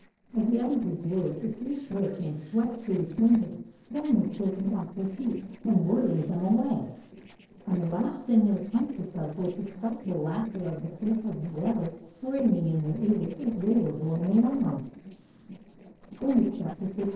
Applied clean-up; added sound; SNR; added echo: neural separator model SepFormer DNS4.